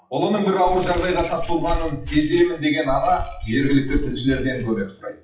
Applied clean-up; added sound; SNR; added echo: classical method WPE with log-MMSE.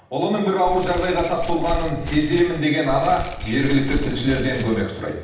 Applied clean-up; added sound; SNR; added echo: none; Keys jangling; 4 dB; reverberation time 0.8 s.